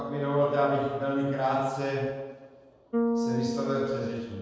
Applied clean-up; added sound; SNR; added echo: none; Bass guitar; 5 dB; reverberation time 1.2 s.